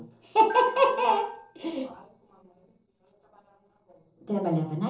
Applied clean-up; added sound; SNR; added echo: neural separator model SepFormer DNS4.